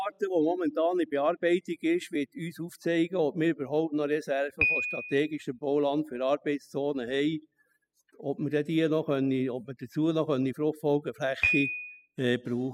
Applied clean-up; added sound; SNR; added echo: classical method spectral subtraction.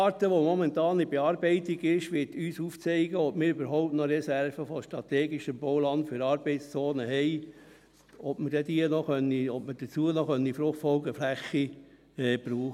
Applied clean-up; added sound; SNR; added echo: none; none; none; none.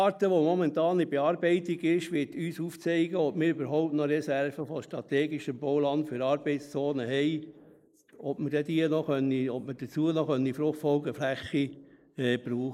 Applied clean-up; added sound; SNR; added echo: neural mask model Resemble Enhance denoiser.